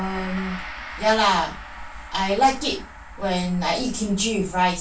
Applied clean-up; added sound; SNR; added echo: none; Gong; 16 dB; reverberation time 0.2 s.